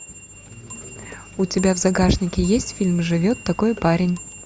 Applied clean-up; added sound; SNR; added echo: none; Clock; 17 dB; none.